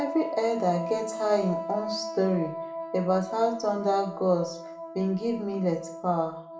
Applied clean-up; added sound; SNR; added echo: none; Wind instrument, woodwind instrument; 9 dB; reverberation time 0.5 s.